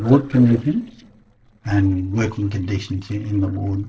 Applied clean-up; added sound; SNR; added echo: neural separator model SepFormer DNS4.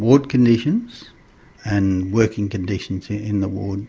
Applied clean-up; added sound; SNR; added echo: none; none; none; none.